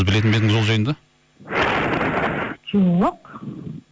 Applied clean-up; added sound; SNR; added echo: none; none; none; none.